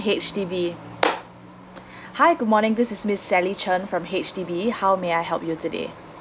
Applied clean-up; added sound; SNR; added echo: none; none; none; none.